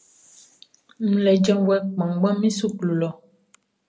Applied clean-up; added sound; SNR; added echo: none; none; none; none.